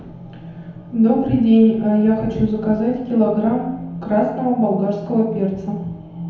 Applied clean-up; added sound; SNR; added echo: none; none; none; reverberation time 1.0 s.